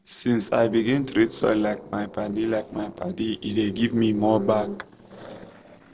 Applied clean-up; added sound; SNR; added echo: neural separator model SepFormer DNS4.